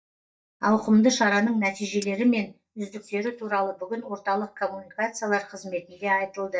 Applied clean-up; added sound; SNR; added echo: neural mask model DeepFilterNet 3.